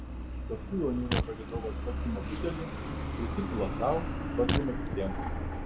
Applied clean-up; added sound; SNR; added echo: none; Truck + Fart; -2 dB; none.